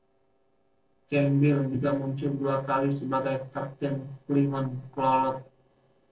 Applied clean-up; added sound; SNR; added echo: neural separator model SepFormer DNS4.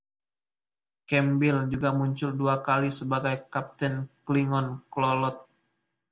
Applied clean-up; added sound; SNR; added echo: none; none; none; none.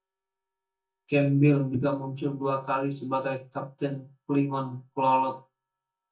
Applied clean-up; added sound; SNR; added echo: neural mask model DeepFilterNet 3.